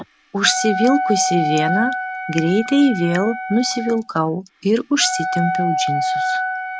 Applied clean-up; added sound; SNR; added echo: none; Wind instrument, woodwind instrument; 4 dB; none.